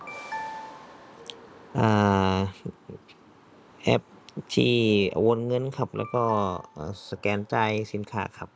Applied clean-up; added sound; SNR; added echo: none; none; none; none.